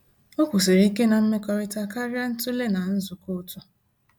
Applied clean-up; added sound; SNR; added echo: none; none; none; none.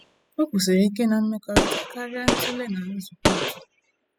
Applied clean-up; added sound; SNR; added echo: classical method spectral subtraction.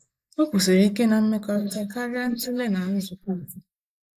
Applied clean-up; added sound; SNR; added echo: neural mask model Resemble Enhance denoiser.